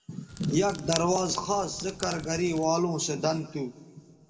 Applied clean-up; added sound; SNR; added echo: none; Crackle; 12 dB; reverberation time 1.2 s.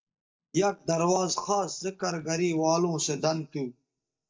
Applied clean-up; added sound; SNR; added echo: neural mask model DeepFilterNet 3.